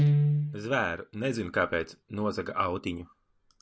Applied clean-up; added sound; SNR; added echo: none; Guitar; -1 dB; none.